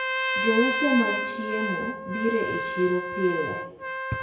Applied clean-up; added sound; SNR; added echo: none; Trumpet; 1 dB; reverberation time 0.9 s.